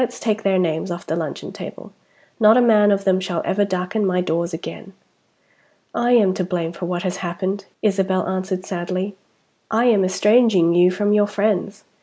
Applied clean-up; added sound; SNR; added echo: none; none; none; none.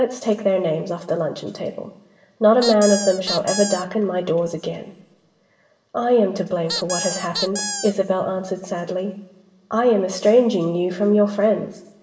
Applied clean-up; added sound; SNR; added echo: none; Squeak; 7 dB; reverberation time 0.8 s.